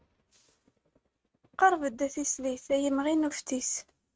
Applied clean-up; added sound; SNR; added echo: neural mask model RNNoise.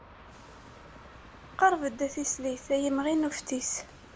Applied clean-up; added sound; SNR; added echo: none; Train; 19 dB; none.